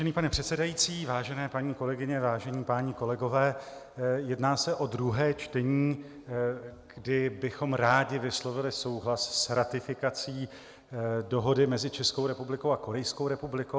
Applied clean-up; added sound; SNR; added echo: none; none; none; none.